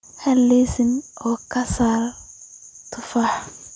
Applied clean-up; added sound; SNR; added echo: none; none; none; none.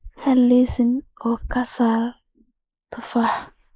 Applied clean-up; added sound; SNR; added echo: neural mask model Resemble Enhance denoiser.